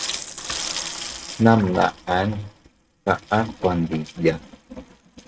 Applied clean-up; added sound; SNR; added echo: neural mask model RNNoise.